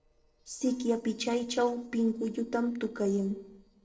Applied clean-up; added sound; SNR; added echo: neural separator model SepFormer DNS4.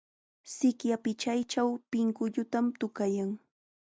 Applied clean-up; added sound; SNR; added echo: none; none; none; none.